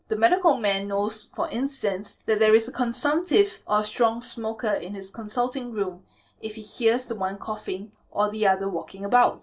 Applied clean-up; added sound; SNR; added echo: neural separator model SepFormer DNS4.